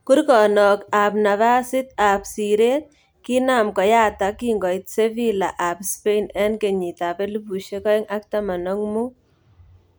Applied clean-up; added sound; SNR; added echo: none; none; none; none.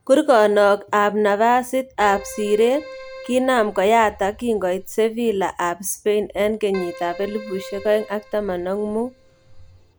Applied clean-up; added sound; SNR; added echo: none; Keyboard (musical); 18 dB; none.